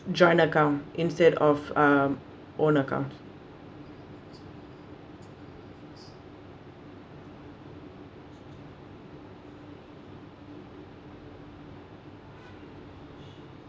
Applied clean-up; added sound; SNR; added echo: none; none; none; none.